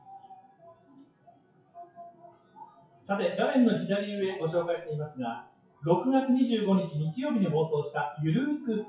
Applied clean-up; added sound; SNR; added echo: classical method WPE with log-MMSE.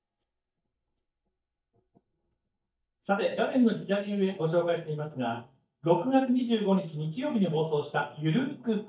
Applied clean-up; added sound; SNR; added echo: neural mask model DeepFilterNet 3.